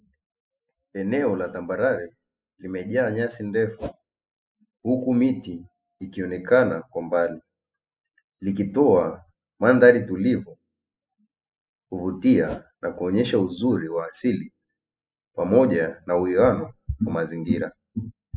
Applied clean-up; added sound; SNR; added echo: classical method spectral subtraction.